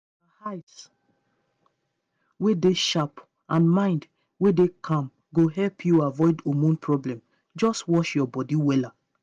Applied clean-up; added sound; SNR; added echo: none; none; none; none.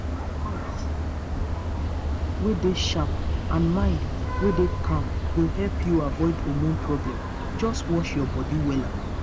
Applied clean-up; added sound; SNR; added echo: none; Vehicle horn, car horn, honking; -1 dB; none.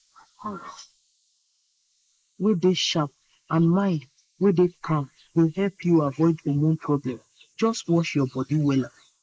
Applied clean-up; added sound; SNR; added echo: neural mask model Resemble Enhance denoiser.